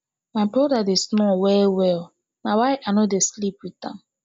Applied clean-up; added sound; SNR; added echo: none; none; none; none.